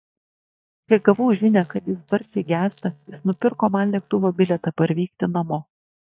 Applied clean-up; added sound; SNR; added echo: neural mask model DeepFilterNet 3.